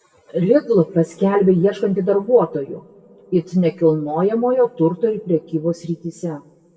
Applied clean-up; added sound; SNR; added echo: none; none; none; reverberation time 2.1 s.